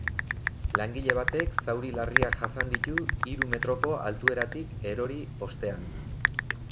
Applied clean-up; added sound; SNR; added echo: none; Typing; -3 dB; none.